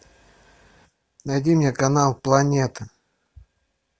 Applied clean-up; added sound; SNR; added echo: none; none; none; none.